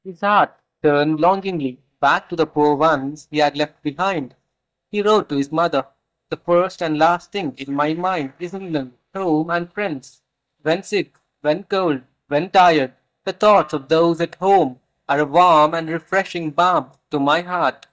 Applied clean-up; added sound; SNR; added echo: neural mask model DeepFilterNet 3.